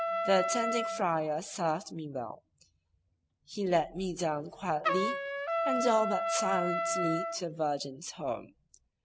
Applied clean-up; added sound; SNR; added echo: none; Trumpet; 3 dB; none.